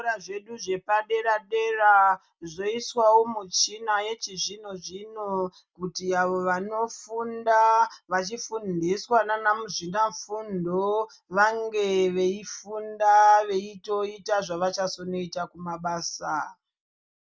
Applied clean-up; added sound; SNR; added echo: none; none; none; none.